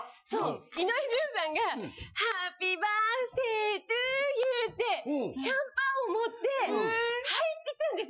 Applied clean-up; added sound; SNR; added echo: classical method Wiener filter.